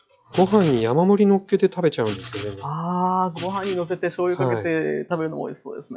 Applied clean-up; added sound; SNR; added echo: classical method log-MMSE.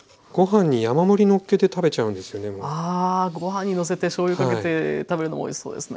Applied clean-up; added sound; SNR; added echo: none; none; none; none.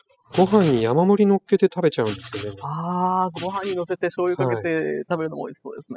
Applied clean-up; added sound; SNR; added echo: classical method spectral subtraction.